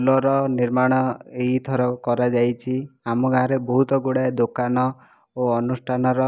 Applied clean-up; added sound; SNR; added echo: none; none; none; none.